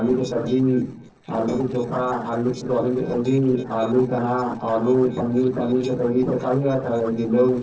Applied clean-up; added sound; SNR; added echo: neural separator model SepFormer DNS4.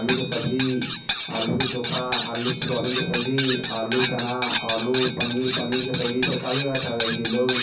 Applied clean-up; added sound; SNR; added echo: none; Cutlery, silverware; -4 dB; reverberation time 0.6 s.